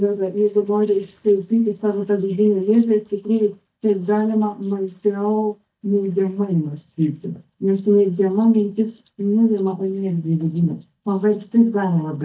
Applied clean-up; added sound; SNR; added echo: neural mask model DeepFilterNet 3.